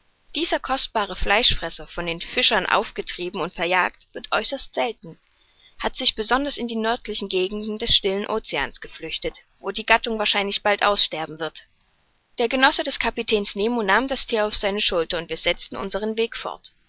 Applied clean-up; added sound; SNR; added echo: none; none; none; none.